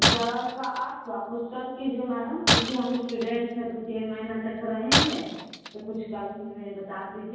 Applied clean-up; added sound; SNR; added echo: none; Shatter; -1 dB; reverberation time 1.3 s.